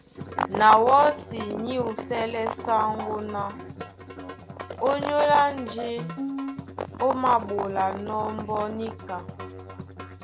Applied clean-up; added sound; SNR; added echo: none; Musical instrument; 12 dB; none.